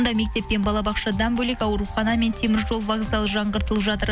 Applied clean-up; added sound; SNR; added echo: none; none; none; none.